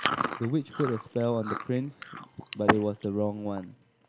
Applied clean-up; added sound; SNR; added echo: none; Chewing, mastication; 3 dB; none.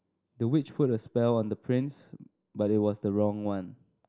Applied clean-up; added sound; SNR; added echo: none; none; none; none.